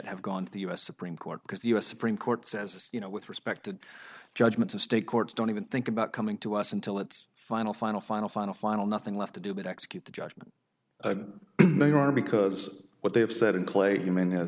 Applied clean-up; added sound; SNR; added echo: none; none; none; none.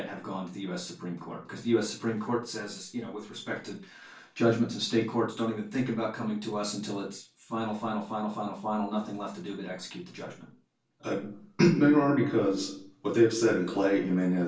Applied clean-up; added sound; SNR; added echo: none; none; none; reverberation time 0.3 s.